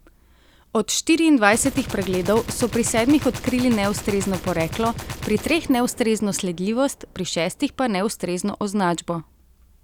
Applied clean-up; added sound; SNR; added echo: none; Gunshot, gunfire; 14 dB; none.